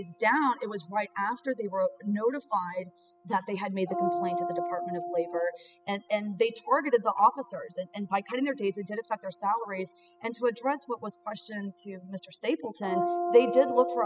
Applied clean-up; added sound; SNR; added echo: classical method spectral subtraction.